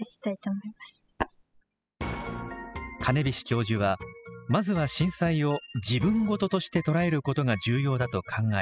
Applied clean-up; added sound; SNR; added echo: classical method spectral subtraction.